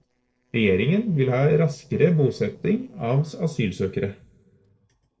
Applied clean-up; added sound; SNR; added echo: neural separator model SepFormer DNS4.